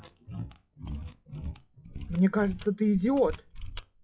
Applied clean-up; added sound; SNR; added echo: classical method WPE with log-MMSE.